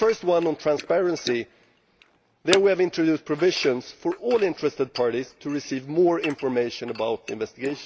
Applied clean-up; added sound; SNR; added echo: neural mask model Resemble Enhance denoiser.